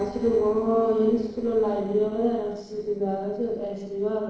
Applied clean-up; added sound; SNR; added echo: neural separator model SepFormer DNS4.